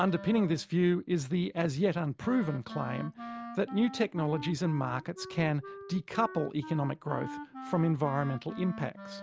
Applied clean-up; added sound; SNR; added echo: none; Wind instrument, woodwind instrument; 13 dB; none.